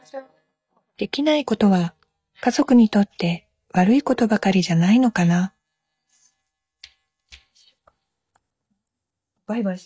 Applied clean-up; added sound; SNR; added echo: neural mask model DeepFilterNet 3.